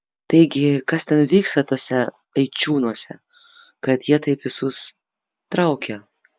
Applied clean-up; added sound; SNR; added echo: none; none; none; none.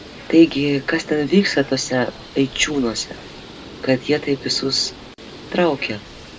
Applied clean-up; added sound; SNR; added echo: none; Bird; 17 dB; reverberation time 0.2 s.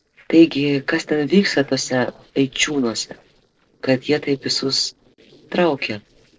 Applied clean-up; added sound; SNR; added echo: neural separator model SepFormer DNS4.